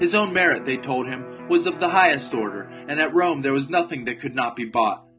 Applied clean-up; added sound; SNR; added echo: none; Electric guitar; 17 dB; none.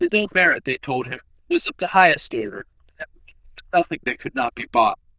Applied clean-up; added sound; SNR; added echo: neural diffusion model UNIVERSE++.